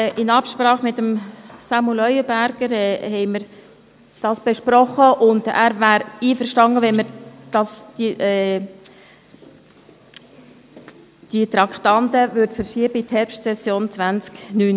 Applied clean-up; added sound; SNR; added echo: none; none; none; none.